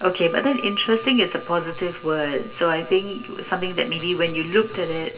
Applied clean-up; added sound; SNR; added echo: none; Wind instrument, woodwind instrument; 18 dB; reverberation time 0.8 s.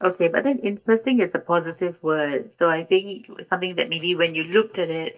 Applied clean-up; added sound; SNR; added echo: neural mask model DeepFilterNet 3.